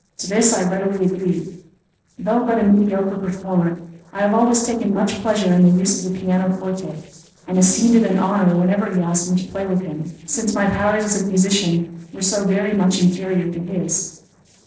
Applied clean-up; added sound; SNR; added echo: neural separator model SepFormer DNS4.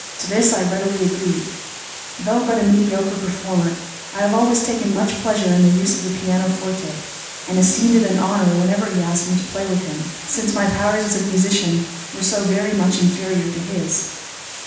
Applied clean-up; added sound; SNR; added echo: none; Water; 13 dB; reverberation time 0.9 s.